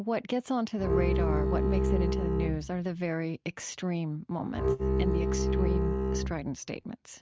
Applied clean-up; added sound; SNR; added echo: neural mask model RNNoise.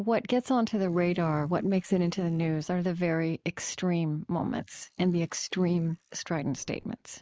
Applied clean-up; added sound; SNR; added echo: neural mask model Resemble Enhance denoiser.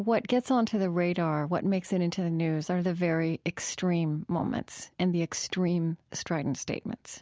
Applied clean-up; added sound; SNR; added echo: none; none; none; none.